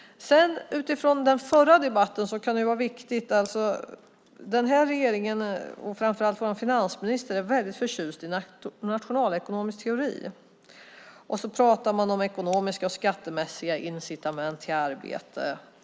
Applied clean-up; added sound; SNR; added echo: none; none; none; none.